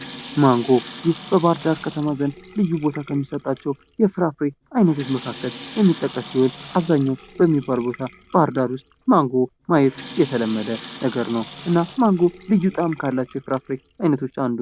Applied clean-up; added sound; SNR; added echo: none; Sink (filling or washing) / Water tap, faucet; 15 dB; none.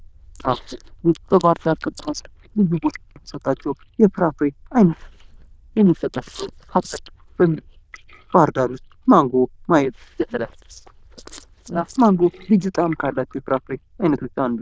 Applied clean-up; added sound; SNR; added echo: neural diffusion model UNIVERSE++.